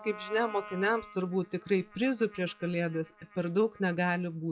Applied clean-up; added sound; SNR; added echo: classical method log-MMSE.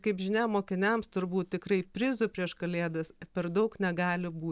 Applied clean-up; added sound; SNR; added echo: none; none; none; none.